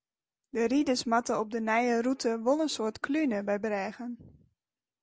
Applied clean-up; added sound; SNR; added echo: none; none; none; none.